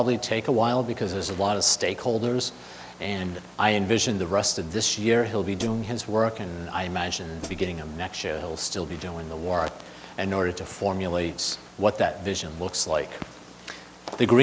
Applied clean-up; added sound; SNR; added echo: none; Hi-hat; 15 dB; none.